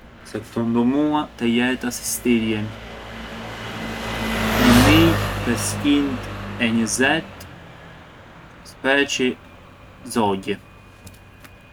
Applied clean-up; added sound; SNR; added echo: none; Engine; 5 dB; none.